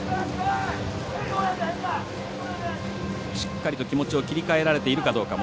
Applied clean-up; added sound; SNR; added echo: none; none; none; none.